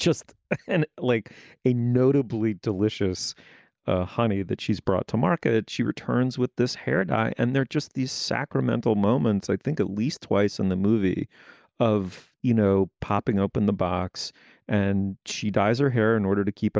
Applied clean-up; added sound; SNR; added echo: none; none; none; none.